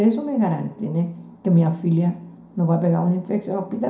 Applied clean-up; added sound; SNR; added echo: none; none; none; reverberation time 0.5 s.